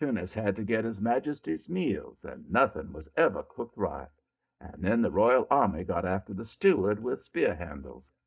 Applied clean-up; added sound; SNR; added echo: neural mask model DeepFilterNet 3.